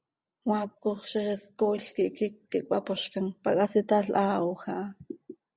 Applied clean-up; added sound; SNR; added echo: none; none; none; none.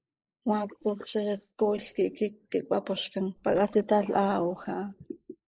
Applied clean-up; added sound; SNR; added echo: neural mask model Resemble Enhance denoiser.